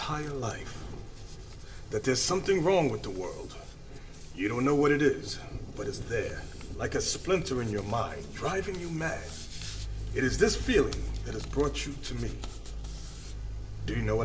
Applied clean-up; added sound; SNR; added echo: none; Hands; 15 dB; reverberation time 0.7 s.